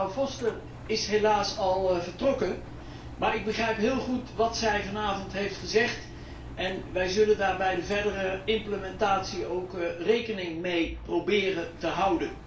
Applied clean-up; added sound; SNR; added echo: none; Engine; 14 dB; reverberation time 0.3 s.